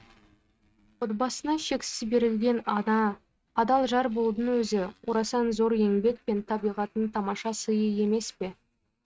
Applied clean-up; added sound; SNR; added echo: neural mask model RNNoise.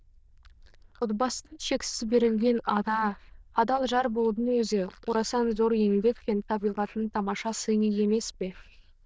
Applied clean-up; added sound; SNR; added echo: neural diffusion model UNIVERSE++.